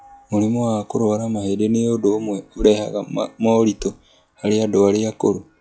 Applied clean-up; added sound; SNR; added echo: classical method log-MMSE.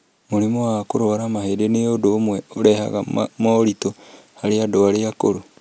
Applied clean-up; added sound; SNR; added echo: none; none; none; none.